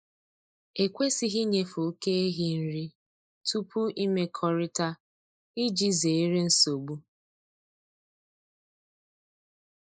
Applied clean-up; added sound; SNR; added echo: neural mask model Resemble Enhance denoiser.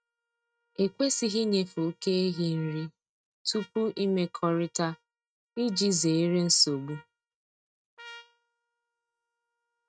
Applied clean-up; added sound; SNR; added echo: neural mask model RNNoise.